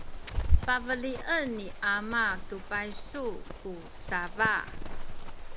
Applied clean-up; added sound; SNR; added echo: none; Bird + Livestock, farm animals, working animals; -1 dB; none.